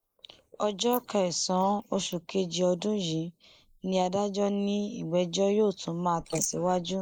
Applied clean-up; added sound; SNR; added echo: neural mask model Resemble Enhance denoiser.